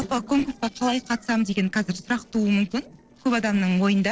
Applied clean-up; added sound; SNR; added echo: neural separator model SepFormer DNS4.